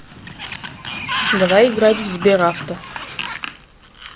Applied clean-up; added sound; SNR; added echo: none; Sliding door; 7 dB; none.